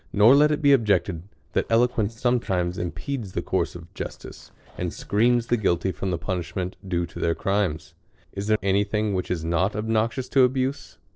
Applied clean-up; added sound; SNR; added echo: neural separator model SepFormer DNS4.